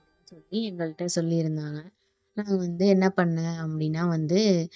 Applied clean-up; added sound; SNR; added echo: neural mask model DeepFilterNet 3.